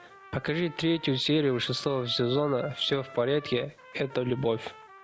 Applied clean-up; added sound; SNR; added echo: none; Trumpet; 19 dB; none.